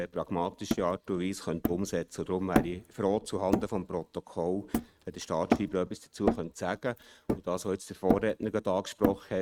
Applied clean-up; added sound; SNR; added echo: neural mask model RNNoise.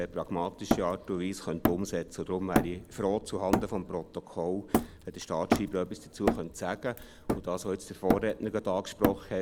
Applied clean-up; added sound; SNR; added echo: none; Hammer; 1 dB; none.